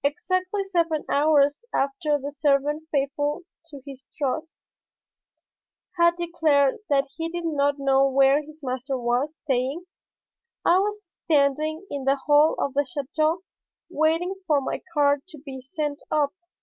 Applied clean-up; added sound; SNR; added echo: none; none; none; none.